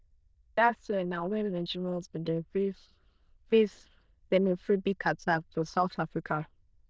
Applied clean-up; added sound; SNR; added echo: neural diffusion model UNIVERSE++.